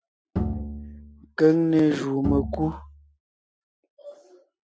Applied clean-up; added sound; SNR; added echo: classical method Wiener filter.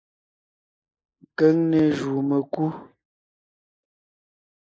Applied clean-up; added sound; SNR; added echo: neural mask model Resemble Enhance denoiser.